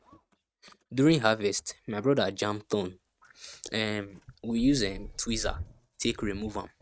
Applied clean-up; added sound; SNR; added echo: neural mask model RNNoise.